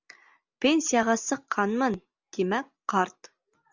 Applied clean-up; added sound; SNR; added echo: none; none; none; none.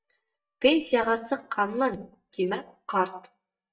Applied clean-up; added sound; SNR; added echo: neural mask model DeepFilterNet 3.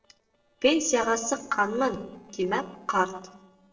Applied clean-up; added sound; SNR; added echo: neural separator model SepFormer DNS4.